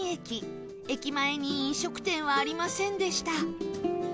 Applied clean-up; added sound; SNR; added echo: none; none; none; none.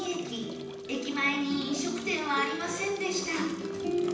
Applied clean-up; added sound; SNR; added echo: none; Drip / Trickle, dribble / Bathtub (filling or washing); 18 dB; reverberation time 0.9 s.